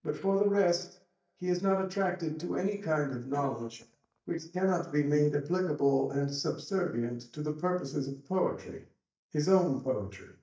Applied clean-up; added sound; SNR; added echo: neural mask model DeepFilterNet 3.